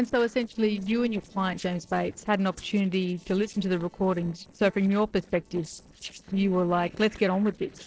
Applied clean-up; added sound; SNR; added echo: neural separator model SepFormer DNS4.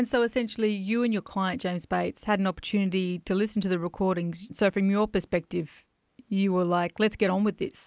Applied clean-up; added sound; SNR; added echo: none; none; none; none.